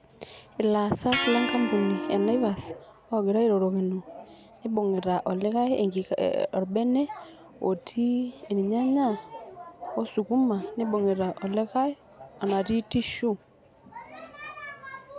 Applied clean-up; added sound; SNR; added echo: none; Electric guitar; 5 dB; none.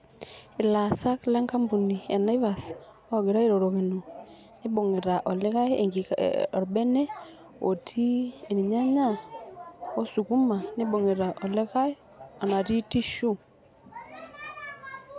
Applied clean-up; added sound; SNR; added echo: none; none; none; none.